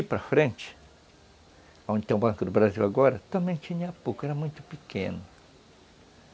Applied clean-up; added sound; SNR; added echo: none; none; none; none.